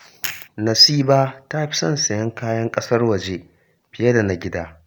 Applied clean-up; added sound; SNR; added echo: none; none; none; none.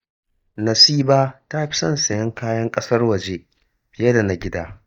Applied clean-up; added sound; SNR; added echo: neural mask model DeepFilterNet 3.